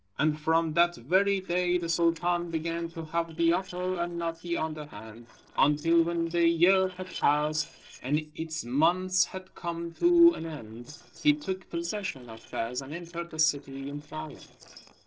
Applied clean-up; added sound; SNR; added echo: neural separator model SepFormer DNS4.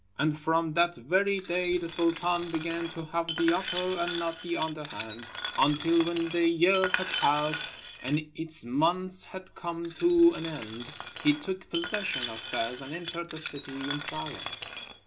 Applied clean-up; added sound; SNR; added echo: none; Glass; 6 dB; reverberation time 0.3 s.